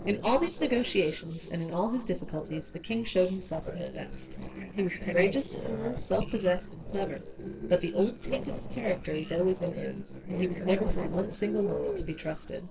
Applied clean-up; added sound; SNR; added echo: neural separator model SepFormer DNS4.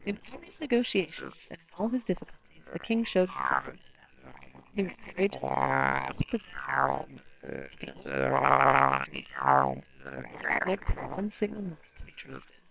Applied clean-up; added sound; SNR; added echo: neural separator model SepFormer WHAMR!.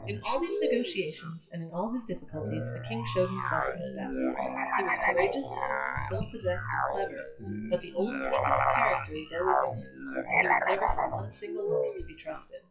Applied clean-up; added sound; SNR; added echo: classical method WPE with log-MMSE.